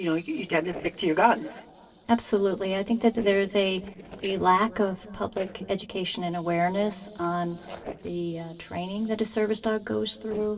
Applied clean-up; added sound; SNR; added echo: neural separator model SepFormer DNS4.